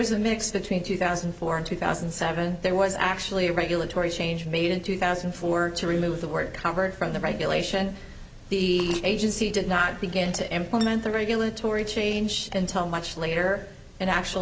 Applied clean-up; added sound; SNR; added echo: none; Acoustic guitar; 16 dB; none.